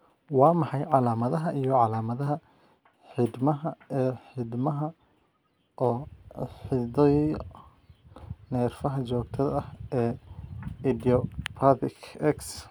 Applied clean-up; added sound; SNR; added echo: none; none; none; none.